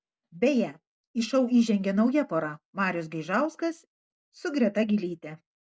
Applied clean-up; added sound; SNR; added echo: none; none; none; none.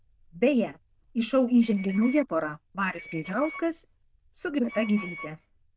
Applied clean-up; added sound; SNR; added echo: neural diffusion model UNIVERSE++.